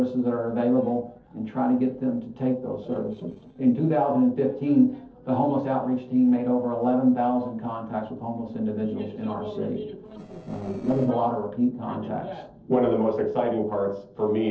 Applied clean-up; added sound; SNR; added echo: neural separator model SepFormer DNS4.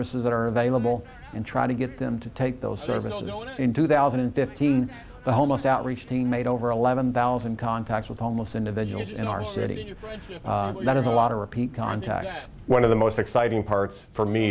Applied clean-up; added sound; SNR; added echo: none; none; none; none.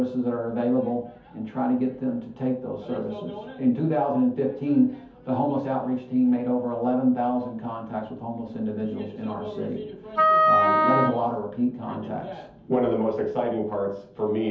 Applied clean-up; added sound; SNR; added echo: none; Wind instrument, woodwind instrument; -5 dB; reverberation time 0.5 s.